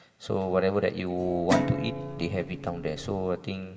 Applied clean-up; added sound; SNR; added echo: none; Guitar; 4 dB; reverberation time 1.6 s.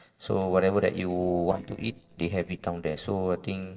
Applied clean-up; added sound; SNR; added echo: neural separator model SepFormer DNS4.